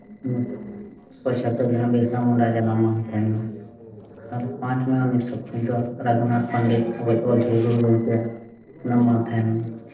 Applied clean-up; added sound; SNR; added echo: neural separator model SepFormer DNS4.